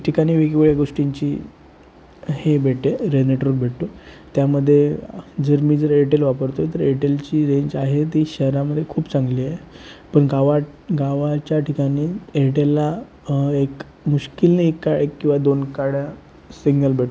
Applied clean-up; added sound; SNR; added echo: none; none; none; none.